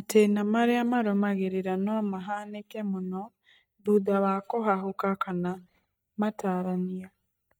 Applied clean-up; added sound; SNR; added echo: neural mask model DeepFilterNet 3.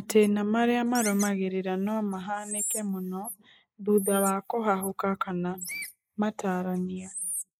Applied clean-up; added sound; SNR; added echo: neural mask model Resemble Enhance denoiser.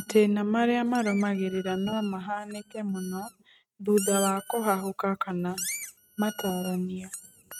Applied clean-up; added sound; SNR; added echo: neural mask model RNNoise.